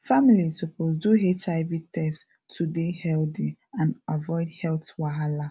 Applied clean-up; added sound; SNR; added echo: none; none; none; none.